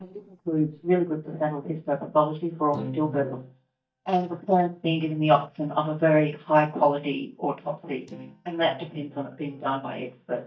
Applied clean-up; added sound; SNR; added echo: neural mask model DeepFilterNet 3.